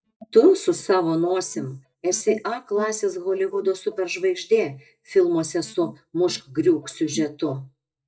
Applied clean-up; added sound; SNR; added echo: neural mask model DeepFilterNet 3.